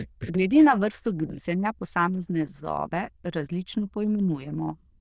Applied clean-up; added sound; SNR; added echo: neural diffusion model UNIVERSE++.